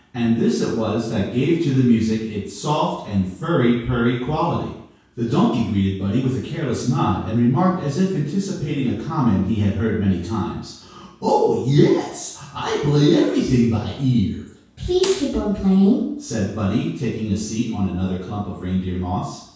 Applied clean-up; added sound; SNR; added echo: none; Snare drum; 15 dB; reverberation time 0.6 s.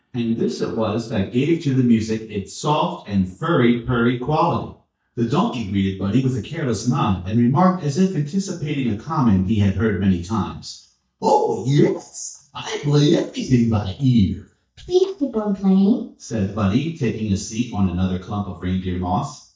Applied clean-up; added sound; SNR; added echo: neural mask model DeepFilterNet 3.